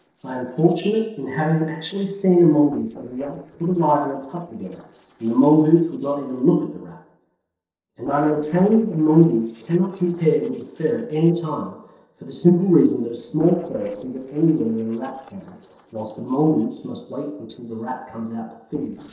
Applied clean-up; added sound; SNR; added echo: neural separator model SepFormer DNS4.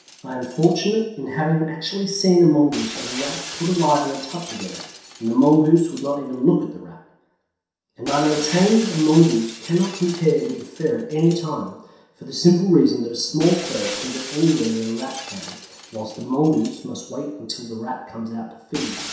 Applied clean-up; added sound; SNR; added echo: none; Shatter; 15 dB; reverberation time 0.7 s.